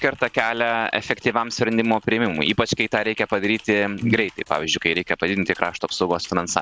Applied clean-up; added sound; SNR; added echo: neural separator model SepFormer DNS4.